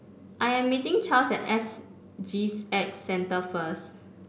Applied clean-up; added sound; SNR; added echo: none; none; none; none.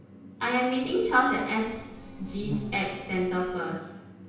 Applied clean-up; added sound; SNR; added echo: none; Insect; 12 dB; reverberation time 0.9 s.